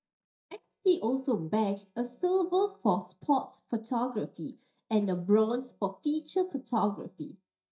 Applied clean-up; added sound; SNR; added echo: neural mask model DeepFilterNet 3.